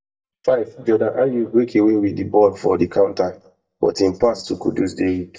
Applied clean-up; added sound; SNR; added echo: neural mask model DeepFilterNet 3.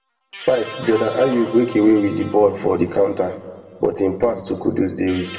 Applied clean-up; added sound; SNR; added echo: none; Guitar; 18 dB; reverberation time 1.2 s.